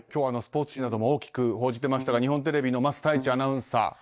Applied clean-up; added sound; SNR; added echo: neural mask model DeepFilterNet 3.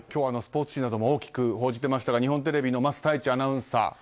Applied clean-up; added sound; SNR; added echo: none; none; none; none.